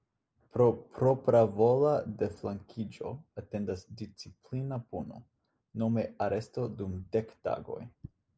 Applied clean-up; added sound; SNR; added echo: none; none; none; none.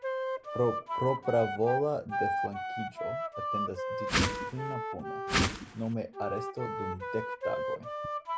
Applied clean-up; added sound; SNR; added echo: none; Whoosh, swoosh, swish + Wind instrument, woodwind instrument; -1 dB; none.